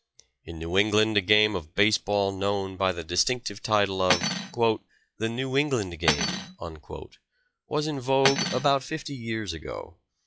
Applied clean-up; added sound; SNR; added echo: classical method log-MMSE.